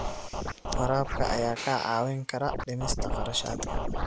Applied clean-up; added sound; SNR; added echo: none; Scratching (performance technique); 1 dB; none.